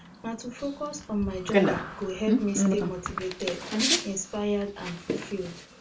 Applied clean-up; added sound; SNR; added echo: none; Bicycle; -2 dB; reverberation time 0.2 s.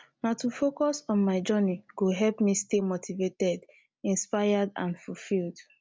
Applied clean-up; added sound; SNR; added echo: none; none; none; none.